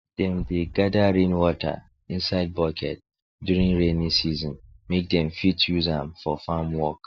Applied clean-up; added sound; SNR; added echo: neural mask model DeepFilterNet 3.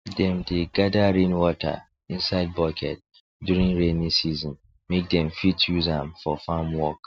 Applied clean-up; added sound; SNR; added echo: neural mask model RNNoise.